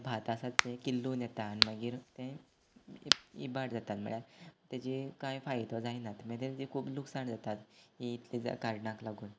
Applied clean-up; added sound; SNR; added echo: none; Crack; -3 dB; none.